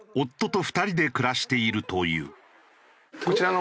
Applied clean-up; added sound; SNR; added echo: none; none; none; none.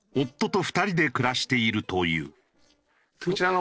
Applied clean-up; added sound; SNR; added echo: neural separator model SepFormer DNS4.